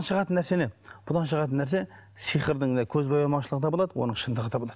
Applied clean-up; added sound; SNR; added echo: none; none; none; none.